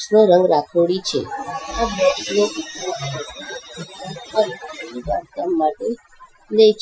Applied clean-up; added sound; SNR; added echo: classical method Wiener filter.